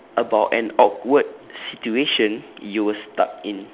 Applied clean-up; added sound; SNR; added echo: none; none; none; none.